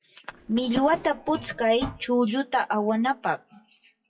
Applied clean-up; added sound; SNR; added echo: classical method WPE with log-MMSE.